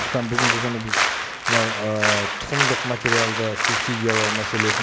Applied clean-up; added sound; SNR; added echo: none; Applause; -3 dB; none.